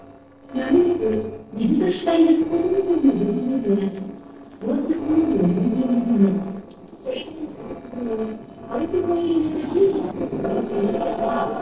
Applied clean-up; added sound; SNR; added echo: neural separator model SepFormer DNS4.